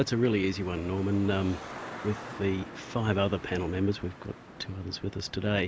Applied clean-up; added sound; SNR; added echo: none; Traffic noise, roadway noise; 14 dB; none.